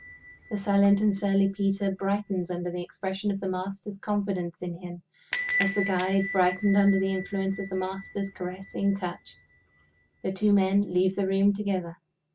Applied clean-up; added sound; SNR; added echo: none; Door / Bell; 13 dB; none.